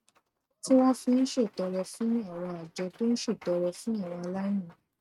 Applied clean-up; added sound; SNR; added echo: neural mask model RNNoise.